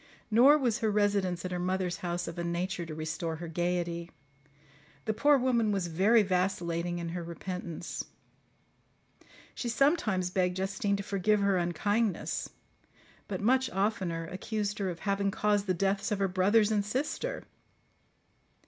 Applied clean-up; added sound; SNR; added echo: none; none; none; none.